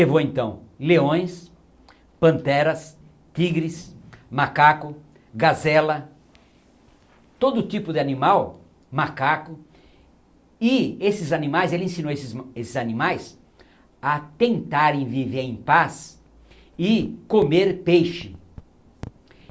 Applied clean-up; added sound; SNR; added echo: none; none; none; none.